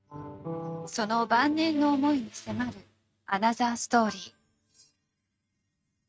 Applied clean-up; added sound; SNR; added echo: neural mask model RNNoise.